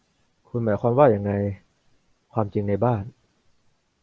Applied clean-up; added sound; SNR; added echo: none; none; none; none.